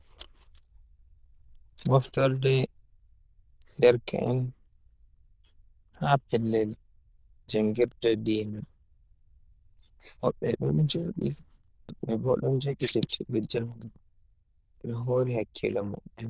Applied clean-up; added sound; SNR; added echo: neural diffusion model UNIVERSE++.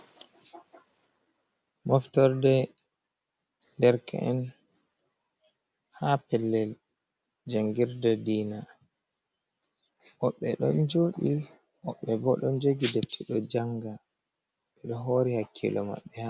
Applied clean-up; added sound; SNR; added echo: none; none; none; none.